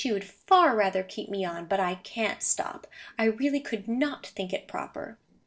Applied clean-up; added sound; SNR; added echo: neural separator model SepFormer DNS4.